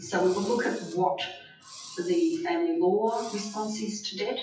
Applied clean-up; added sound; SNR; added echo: classical method WPE with log-MMSE.